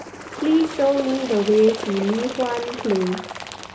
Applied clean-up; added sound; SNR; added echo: none; Bird; 11 dB; none.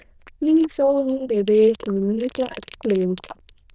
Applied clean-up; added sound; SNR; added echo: neural diffusion model UNIVERSE++.